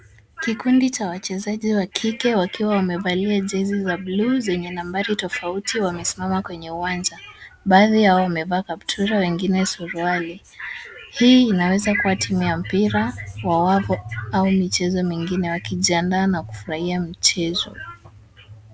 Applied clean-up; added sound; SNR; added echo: none; none; none; none.